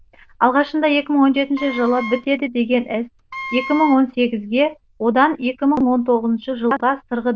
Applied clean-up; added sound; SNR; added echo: neural diffusion model UNIVERSE++.